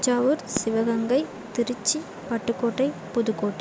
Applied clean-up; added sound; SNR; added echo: none; Fireworks; 17 dB; none.